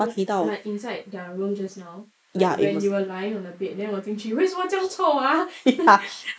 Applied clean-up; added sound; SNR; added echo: neural mask model Resemble Enhance denoiser.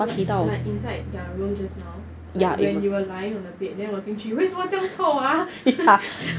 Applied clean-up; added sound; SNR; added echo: none; Guitar; 12 dB; none.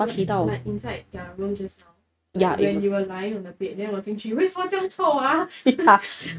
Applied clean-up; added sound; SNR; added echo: neural mask model RNNoise.